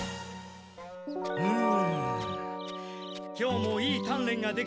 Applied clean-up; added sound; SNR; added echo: none; Wind instrument, woodwind instrument; 15 dB; none.